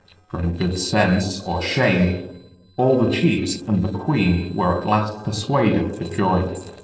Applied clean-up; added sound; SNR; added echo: neural separator model SepFormer DNS4.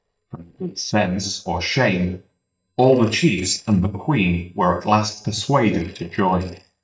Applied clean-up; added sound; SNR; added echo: neural mask model DeepFilterNet 3.